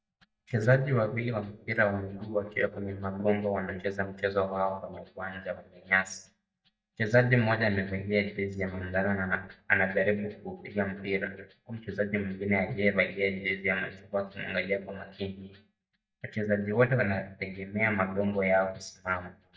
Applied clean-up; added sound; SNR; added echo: neural mask model DeepFilterNet 3.